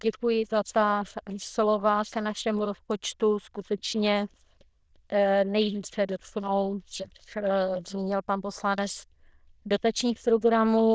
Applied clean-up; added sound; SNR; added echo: neural diffusion model UNIVERSE++.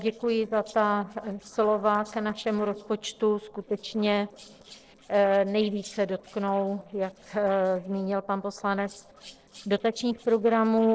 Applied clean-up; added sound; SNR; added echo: neural separator model SepFormer DNS4.